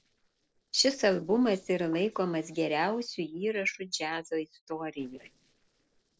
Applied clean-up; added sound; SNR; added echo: neural separator model SepFormer DNS4.